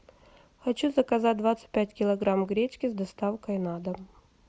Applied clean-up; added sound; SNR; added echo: none; none; none; none.